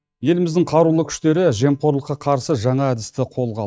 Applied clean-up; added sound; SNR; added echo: neural mask model DeepFilterNet 3.